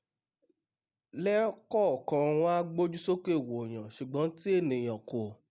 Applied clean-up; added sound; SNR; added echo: none; none; none; none.